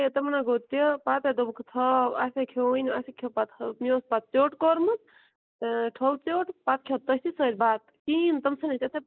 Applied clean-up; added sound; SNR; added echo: neural mask model Resemble Enhance denoiser.